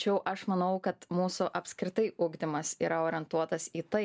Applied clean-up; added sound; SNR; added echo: none; none; none; none.